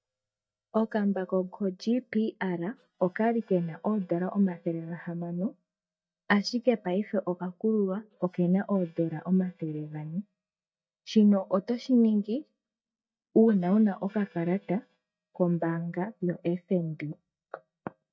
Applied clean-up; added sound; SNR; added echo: neural mask model DeepFilterNet 3.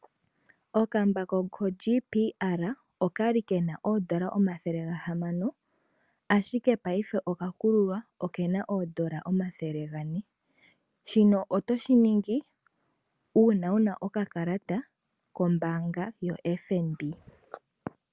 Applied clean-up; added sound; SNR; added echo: none; none; none; none.